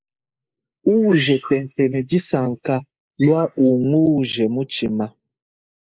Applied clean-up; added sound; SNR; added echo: neural mask model Resemble Enhance denoiser.